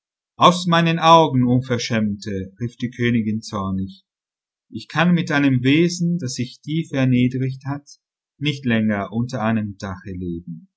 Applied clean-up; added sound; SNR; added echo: none; none; none; none.